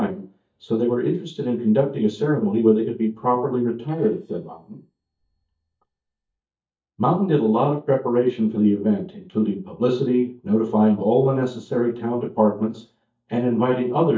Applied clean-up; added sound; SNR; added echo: neural mask model DeepFilterNet 3.